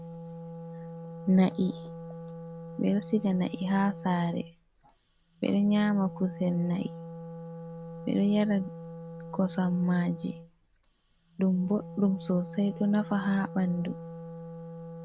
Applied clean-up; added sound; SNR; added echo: none; Wind instrument, woodwind instrument; 12 dB; none.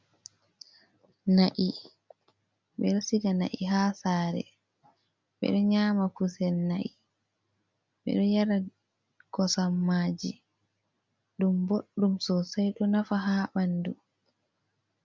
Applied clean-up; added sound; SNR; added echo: none; none; none; none.